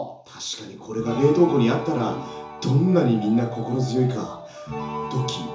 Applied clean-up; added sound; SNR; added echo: none; none; none; reverberation time 0.7 s.